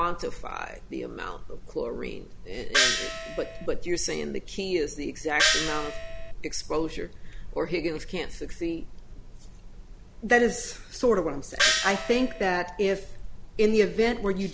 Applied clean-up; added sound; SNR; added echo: none; Gong; -2 dB; none.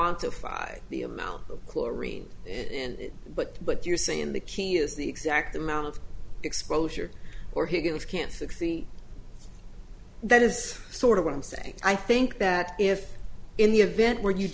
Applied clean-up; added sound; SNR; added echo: none; none; none; none.